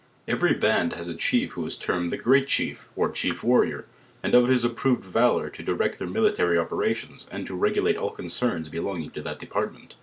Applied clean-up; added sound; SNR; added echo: none; none; none; none.